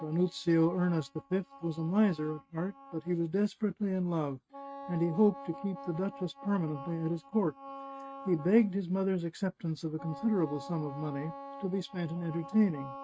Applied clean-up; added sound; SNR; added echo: neural mask model RNNoise.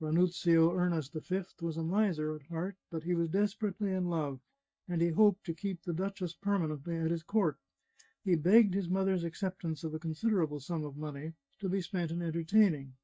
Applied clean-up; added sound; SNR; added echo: neural mask model DeepFilterNet 3.